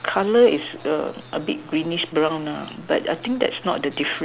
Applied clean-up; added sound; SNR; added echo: none; none; none; none.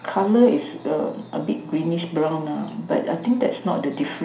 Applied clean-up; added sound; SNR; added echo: none; none; none; reverberation time 0.5 s.